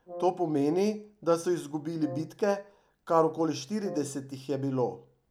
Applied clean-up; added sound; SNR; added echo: none; Brass instrument; 16 dB; none.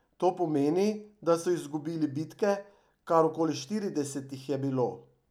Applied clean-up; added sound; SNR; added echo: none; none; none; none.